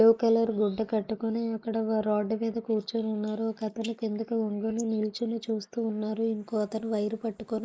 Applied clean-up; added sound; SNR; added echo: neural mask model Resemble Enhance denoiser.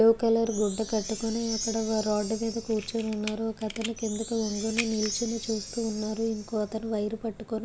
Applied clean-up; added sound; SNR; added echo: none; Camera + Chime; 11 dB; none.